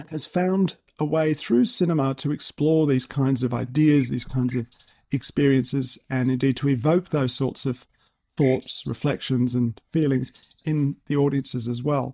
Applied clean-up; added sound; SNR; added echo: neural mask model DeepFilterNet 3.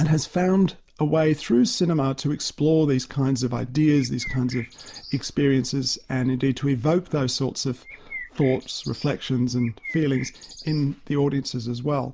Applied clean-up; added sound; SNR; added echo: neural mask model Resemble Enhance denoiser.